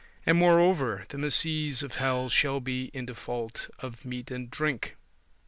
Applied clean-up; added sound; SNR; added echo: none; Gong; 13 dB; none.